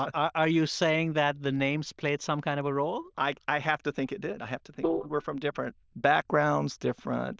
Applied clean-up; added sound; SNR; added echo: neural diffusion model UNIVERSE++.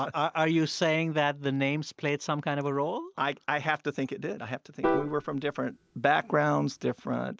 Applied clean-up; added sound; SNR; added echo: none; Piano; 6 dB; none.